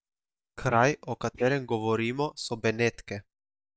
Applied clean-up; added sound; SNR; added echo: neural mask model DeepFilterNet 3.